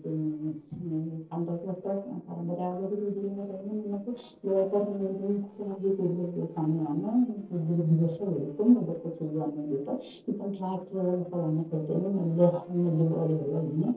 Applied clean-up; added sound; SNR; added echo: neural separator model SepFormer DNS4.